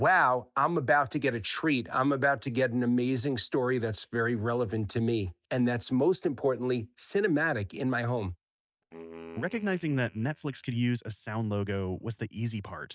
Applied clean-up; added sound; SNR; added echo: neural mask model DeepFilterNet 3.